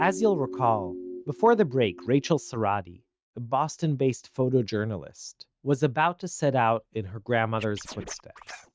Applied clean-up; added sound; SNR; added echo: neural mask model RNNoise.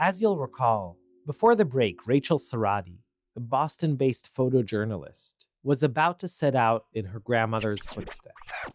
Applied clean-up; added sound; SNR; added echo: classical method log-MMSE.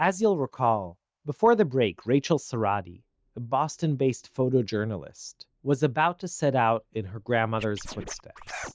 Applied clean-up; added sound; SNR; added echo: neural mask model Resemble Enhance denoiser.